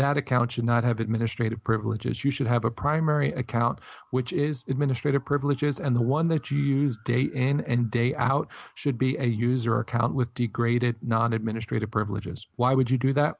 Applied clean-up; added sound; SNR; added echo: none; none; none; none.